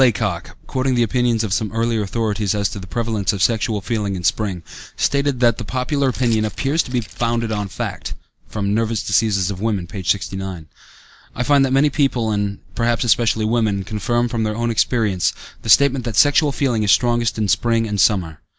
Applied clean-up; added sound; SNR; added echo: none; Keys jangling; 15 dB; none.